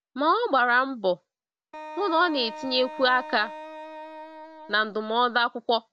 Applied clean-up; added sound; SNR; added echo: none; Wind instrument, woodwind instrument; 14 dB; none.